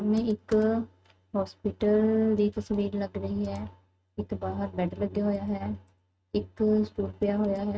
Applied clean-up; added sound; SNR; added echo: neural mask model RNNoise.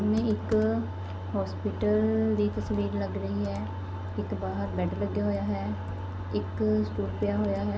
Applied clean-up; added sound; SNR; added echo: none; Computer keyboard; 19 dB; none.